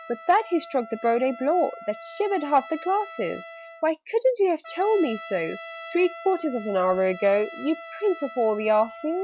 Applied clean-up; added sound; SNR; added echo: none; Trumpet; 16 dB; none.